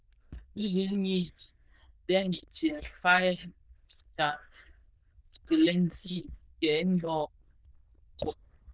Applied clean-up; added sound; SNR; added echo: neural diffusion model UNIVERSE++.